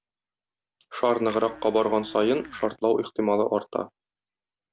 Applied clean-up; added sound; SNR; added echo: none; Domestic sounds, home sounds; 17 dB; none.